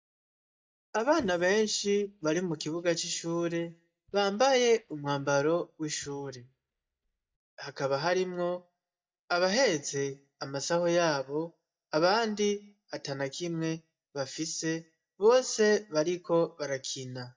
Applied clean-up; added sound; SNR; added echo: neural mask model DeepFilterNet 3.